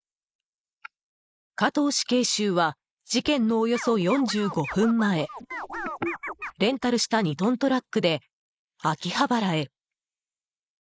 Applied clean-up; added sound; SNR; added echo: neural mask model Resemble Enhance denoiser.